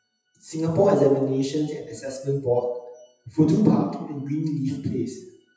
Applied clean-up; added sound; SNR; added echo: classical method WPE with log-MMSE.